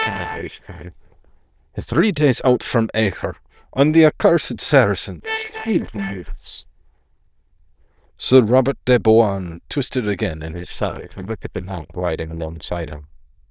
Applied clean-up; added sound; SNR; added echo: neural diffusion model UNIVERSE++.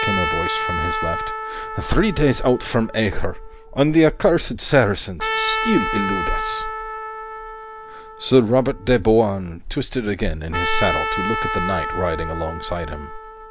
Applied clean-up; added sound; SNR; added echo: none; Trumpet; 6 dB; none.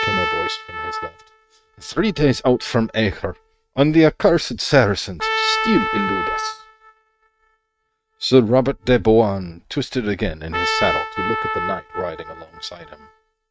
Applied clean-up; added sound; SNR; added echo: neural mask model RNNoise.